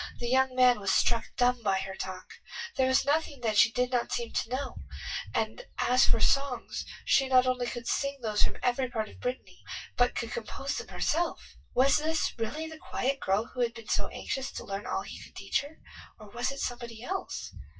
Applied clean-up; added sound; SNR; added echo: classical method WPE with log-MMSE.